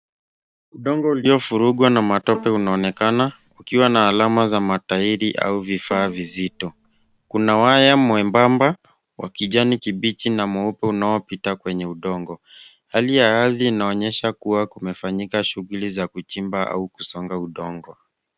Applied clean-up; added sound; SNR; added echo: none; Bowed string instrument; 20 dB; none.